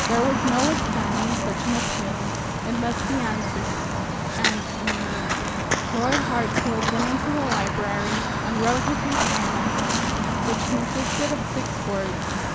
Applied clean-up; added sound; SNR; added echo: none; Walk, footsteps; -4 dB; none.